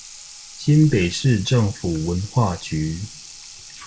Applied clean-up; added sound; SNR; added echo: none; Sink (filling or washing) / Water tap, faucet; 18 dB; none.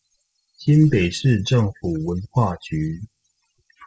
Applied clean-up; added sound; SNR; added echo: classical method spectral subtraction.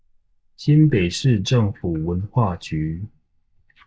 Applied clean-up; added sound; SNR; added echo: neural mask model DeepFilterNet 3.